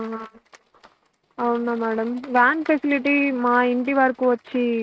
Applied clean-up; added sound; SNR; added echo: neural mask model RNNoise.